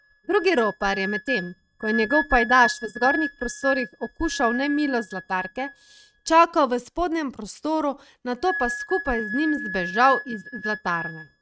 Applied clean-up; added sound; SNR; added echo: neural mask model RNNoise.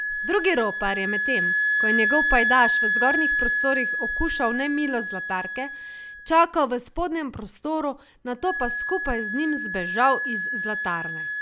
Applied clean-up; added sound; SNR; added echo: none; Wind instrument, woodwind instrument; 1 dB; none.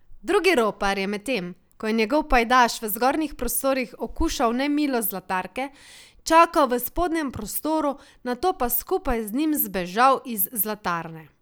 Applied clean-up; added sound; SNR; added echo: none; none; none; none.